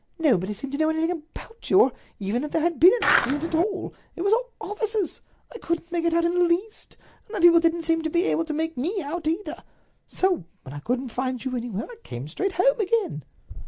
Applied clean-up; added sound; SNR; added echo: none; Skateboard; 0 dB; none.